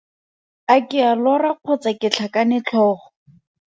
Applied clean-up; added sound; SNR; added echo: none; none; none; none.